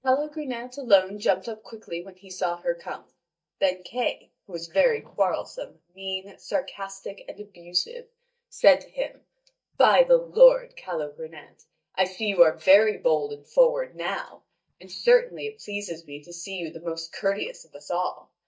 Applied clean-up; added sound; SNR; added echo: neural mask model DeepFilterNet 3.